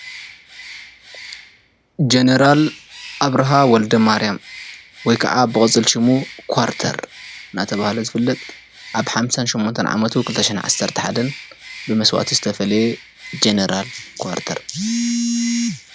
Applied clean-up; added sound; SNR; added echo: none; Bird; 18 dB; none.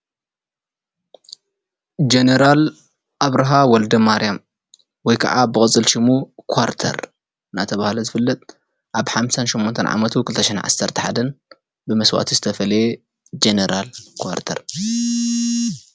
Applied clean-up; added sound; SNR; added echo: none; none; none; none.